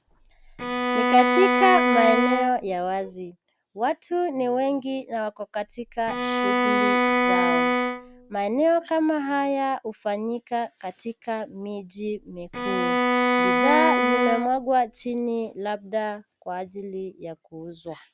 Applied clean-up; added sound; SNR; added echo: none; Bowed string instrument; -2 dB; none.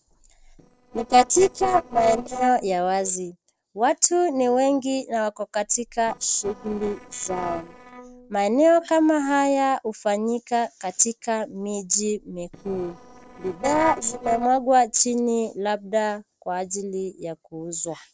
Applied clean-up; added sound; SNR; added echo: neural separator model SepFormer DNS4.